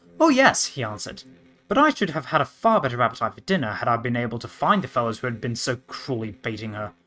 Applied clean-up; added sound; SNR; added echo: neural mask model RNNoise.